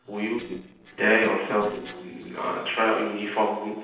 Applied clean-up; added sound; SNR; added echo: neural separator model SepFormer DNS4.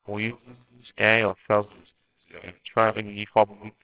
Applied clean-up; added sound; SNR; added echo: neural separator model SepFormer WHAMR!.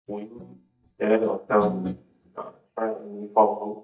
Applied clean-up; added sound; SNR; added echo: neural mask model DeepFilterNet 3.